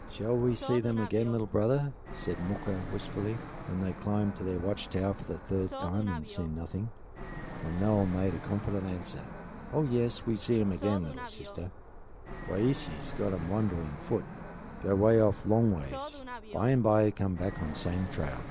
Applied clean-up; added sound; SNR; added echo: none; Fixed-wing aircraft, airplane; 10 dB; none.